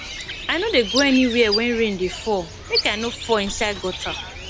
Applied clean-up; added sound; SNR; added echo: none; Bird; 7 dB; none.